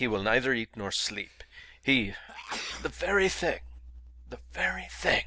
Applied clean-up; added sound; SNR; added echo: none; Sneeze; 13 dB; none.